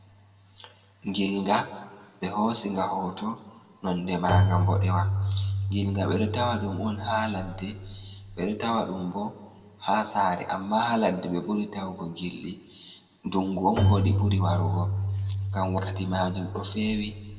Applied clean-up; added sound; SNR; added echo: none; Keyboard (musical); 3 dB; reverberation time 1.1 s.